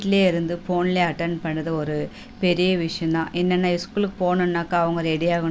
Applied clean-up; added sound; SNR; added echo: none; none; none; none.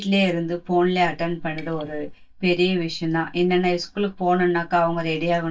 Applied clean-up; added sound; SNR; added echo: neural mask model DeepFilterNet 3.